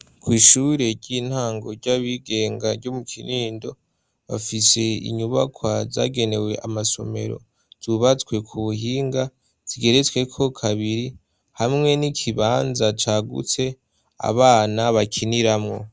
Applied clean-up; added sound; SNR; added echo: none; none; none; none.